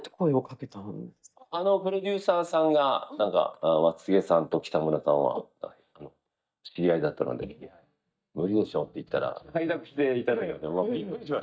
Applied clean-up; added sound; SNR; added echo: neural mask model DeepFilterNet 3.